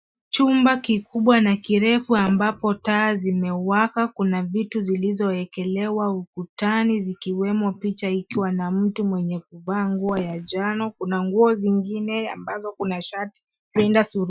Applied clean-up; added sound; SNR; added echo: classical method Wiener filter.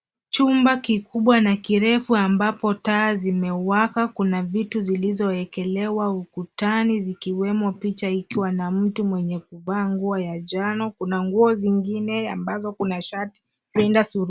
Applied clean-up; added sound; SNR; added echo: none; none; none; none.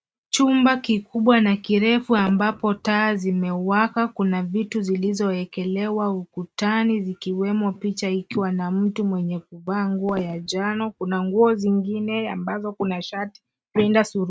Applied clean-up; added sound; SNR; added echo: neural mask model RNNoise.